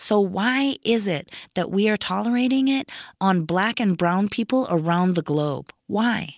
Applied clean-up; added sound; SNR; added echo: none; none; none; none.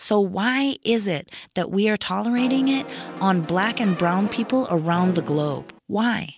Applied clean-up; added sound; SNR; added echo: none; Brass instrument; 12 dB; none.